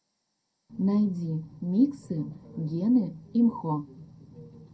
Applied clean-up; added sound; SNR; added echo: none; none; none; reverberation time 0.2 s.